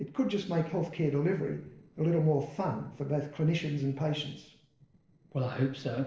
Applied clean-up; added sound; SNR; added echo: neural separator model SepFormer DNS4.